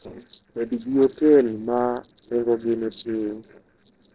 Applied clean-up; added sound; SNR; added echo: neural separator model SepFormer DNS4.